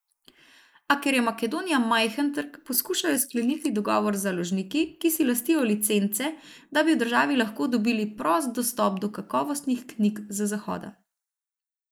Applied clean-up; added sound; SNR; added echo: neural mask model Resemble Enhance denoiser.